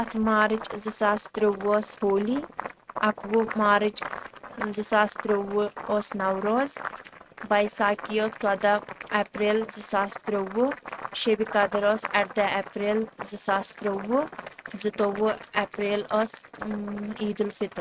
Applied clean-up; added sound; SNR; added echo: neural mask model RNNoise.